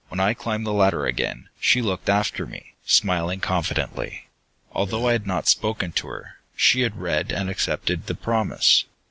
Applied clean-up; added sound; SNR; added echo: none; Burping, eructation; 13 dB; none.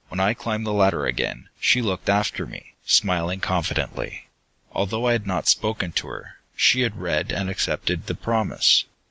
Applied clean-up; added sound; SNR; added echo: none; none; none; none.